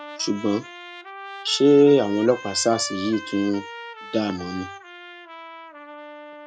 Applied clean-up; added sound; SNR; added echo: none; Trumpet; 15 dB; none.